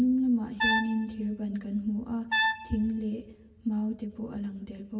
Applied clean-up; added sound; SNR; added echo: none; Brass instrument; 2 dB; reverberation time 0.9 s.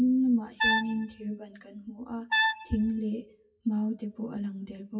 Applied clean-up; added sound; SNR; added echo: classical method WPE with log-MMSE.